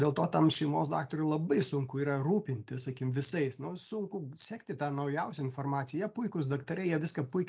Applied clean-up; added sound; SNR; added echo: none; none; none; none.